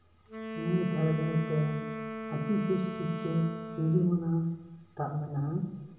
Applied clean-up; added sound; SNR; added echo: none; Wind instrument, woodwind instrument; 9 dB; reverberation time 1.1 s.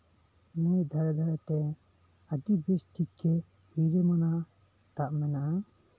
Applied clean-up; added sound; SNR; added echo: none; none; none; none.